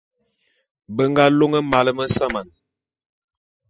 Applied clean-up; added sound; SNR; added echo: classical method spectral subtraction.